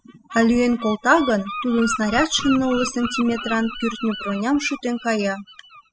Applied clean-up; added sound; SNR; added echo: classical method spectral subtraction.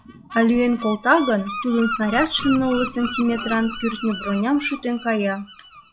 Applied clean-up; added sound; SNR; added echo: classical method log-MMSE.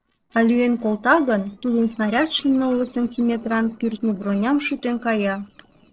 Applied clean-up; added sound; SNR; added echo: neural separator model SepFormer DNS4.